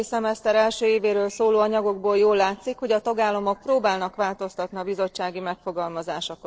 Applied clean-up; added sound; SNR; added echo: neural separator model SepFormer DNS4.